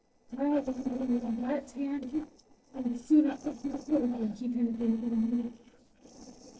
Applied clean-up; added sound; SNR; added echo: neural separator model SepFormer DNS4.